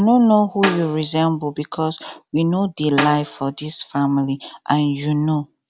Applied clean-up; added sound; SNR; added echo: none; Snare drum; 11 dB; none.